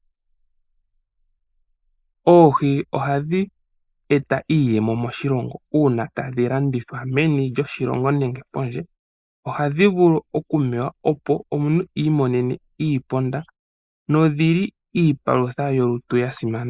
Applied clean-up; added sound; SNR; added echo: neural mask model Resemble Enhance denoiser.